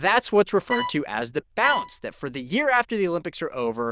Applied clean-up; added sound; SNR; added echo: neural diffusion model UNIVERSE++.